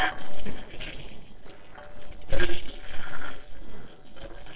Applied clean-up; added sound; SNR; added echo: neural separator model SepFormer DNS4.